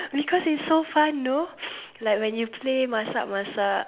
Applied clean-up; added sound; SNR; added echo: none; none; none; none.